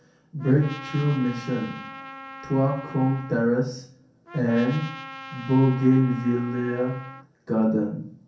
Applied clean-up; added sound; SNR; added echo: none; Trumpet; 16 dB; reverberation time 0.6 s.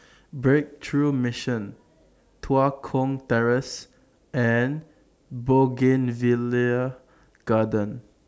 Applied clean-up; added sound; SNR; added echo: none; none; none; none.